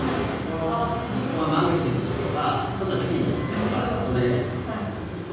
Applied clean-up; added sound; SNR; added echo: none; none; none; reverberation time 1.3 s.